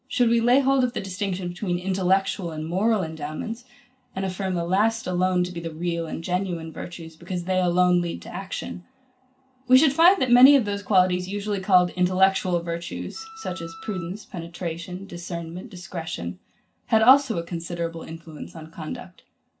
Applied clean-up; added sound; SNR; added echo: none; Wind instrument, woodwind instrument; 17 dB; reverberation time 0.2 s.